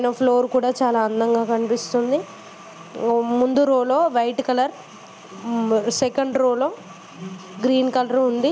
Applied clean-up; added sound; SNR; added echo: none; none; none; none.